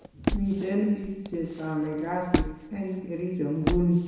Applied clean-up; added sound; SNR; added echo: none; Squeak; 4 dB; reverberation time 1.0 s.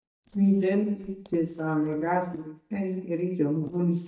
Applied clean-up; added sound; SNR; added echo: neural mask model DeepFilterNet 3.